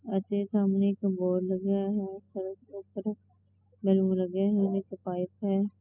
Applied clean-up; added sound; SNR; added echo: classical method spectral subtraction.